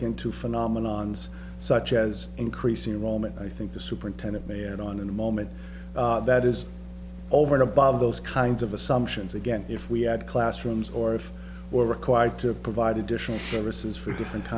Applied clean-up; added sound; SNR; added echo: none; none; none; none.